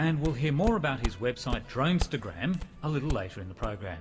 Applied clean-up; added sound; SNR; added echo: none; Walk, footsteps; 7 dB; reverberation time 1.6 s.